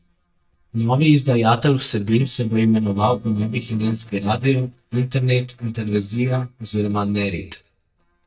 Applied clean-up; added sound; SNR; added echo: neural mask model DeepFilterNet 3.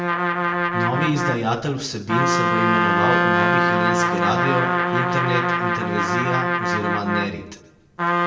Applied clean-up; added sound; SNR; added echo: none; Trumpet; -5 dB; reverberation time 0.6 s.